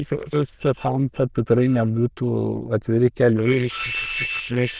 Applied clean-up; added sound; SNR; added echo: neural diffusion model UNIVERSE++.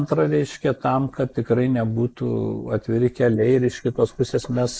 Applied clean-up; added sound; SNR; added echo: neural mask model Resemble Enhance denoiser.